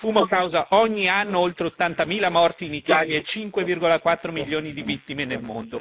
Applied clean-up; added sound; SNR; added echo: neural mask model Resemble Enhance denoiser.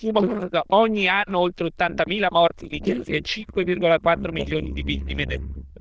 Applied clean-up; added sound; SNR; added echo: neural diffusion model UNIVERSE++.